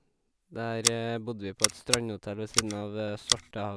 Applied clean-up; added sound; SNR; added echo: none; Scissors; -2 dB; none.